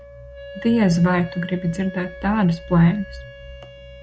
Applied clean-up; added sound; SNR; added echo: none; Wind instrument, woodwind instrument; 17 dB; none.